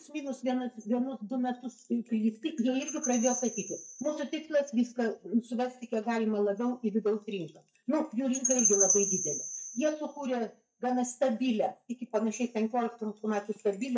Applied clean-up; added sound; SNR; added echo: neural mask model DeepFilterNet 3.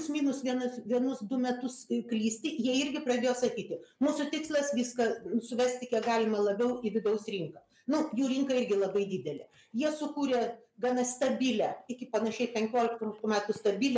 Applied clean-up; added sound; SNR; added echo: none; none; none; none.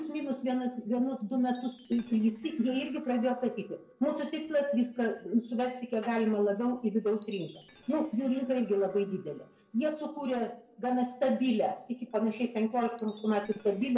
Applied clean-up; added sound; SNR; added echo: neural separator model SepFormer DNS4.